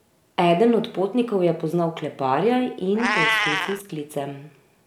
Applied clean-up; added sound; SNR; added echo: none; Meow; 7 dB; none.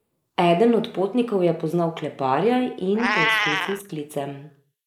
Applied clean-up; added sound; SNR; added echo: neural mask model Resemble Enhance denoiser.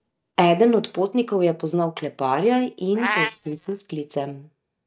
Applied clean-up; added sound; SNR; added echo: neural mask model DeepFilterNet 3.